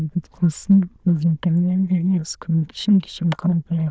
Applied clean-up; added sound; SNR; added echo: neural diffusion model UNIVERSE++.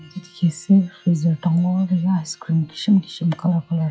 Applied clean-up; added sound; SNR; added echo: classical method log-MMSE.